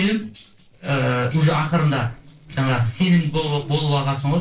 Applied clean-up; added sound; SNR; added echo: neural separator model SepFormer DNS4.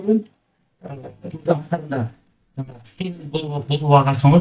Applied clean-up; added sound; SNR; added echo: neural mask model DeepFilterNet 3.